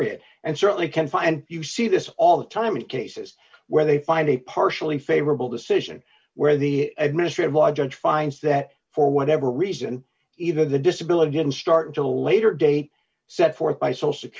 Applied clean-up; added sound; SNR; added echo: none; none; none; none.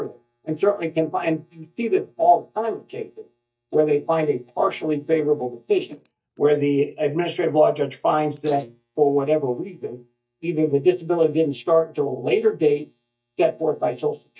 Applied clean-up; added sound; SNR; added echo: neural mask model DeepFilterNet 3.